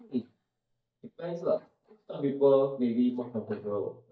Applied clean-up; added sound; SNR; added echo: neural mask model DeepFilterNet 3.